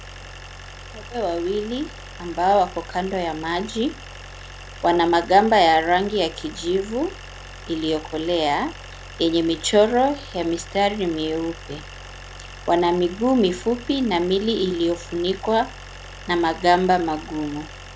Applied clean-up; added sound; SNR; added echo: none; Idling; 16 dB; none.